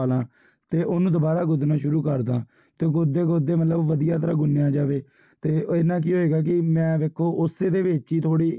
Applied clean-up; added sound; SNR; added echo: none; none; none; none.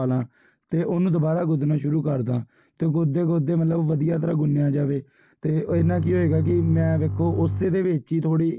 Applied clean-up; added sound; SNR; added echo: none; Bowed string instrument; 5 dB; none.